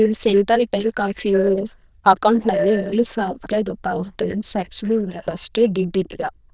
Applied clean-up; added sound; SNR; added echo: neural diffusion model UNIVERSE++.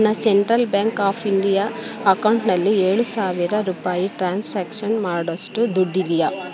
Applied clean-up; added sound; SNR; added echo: none; none; none; none.